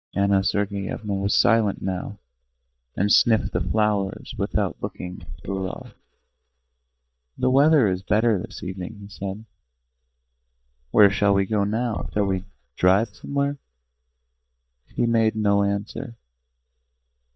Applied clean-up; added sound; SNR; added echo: neural mask model DeepFilterNet 3.